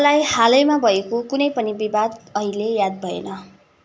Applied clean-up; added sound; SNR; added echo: none; none; none; none.